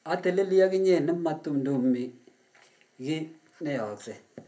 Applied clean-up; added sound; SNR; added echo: none; none; none; reverberation time 0.3 s.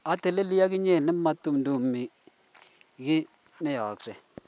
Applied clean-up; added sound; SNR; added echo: none; none; none; none.